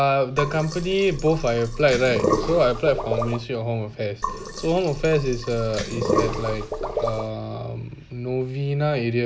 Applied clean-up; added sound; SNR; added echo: none; Sink (filling or washing); 4 dB; none.